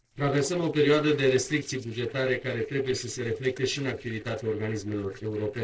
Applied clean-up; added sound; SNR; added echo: neural separator model SepFormer DNS4.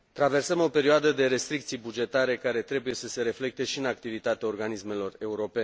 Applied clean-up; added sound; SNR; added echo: none; none; none; none.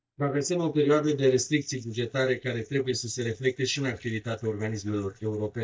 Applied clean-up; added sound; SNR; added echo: neural mask model DeepFilterNet 3.